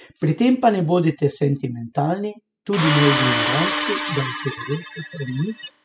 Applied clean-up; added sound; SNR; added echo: classical method spectral subtraction.